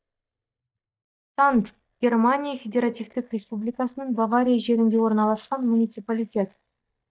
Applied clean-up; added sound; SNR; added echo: neural mask model DeepFilterNet 3.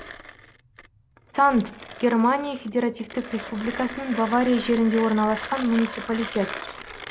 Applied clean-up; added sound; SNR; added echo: none; Mechanisms; 13 dB; none.